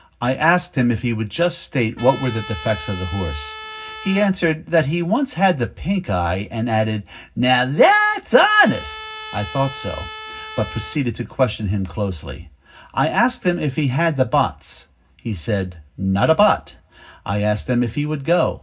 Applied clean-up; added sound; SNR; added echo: none; Trumpet; 13 dB; reverberation time 0.4 s.